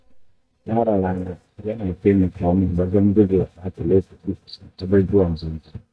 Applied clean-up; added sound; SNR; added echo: neural mask model DeepFilterNet 3.